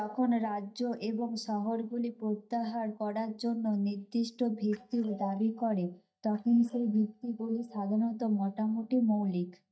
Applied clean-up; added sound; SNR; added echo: neural mask model DeepFilterNet 3.